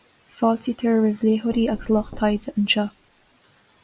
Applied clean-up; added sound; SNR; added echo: none; Knock; 17 dB; none.